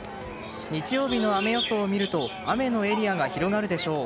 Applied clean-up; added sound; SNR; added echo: none; Crowd + Chirp, tweet; 8 dB; none.